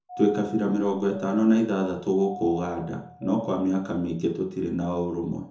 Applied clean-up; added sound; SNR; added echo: none; Doorbell; 15 dB; reverberation time 0.5 s.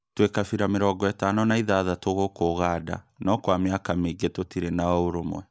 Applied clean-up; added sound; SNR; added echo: none; none; none; none.